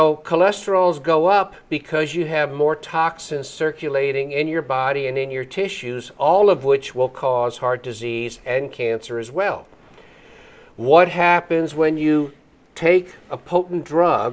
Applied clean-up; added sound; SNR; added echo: none; none; none; none.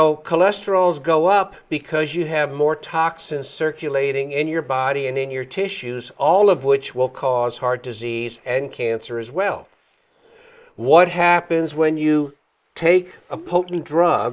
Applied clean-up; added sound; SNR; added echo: neural mask model Resemble Enhance denoiser.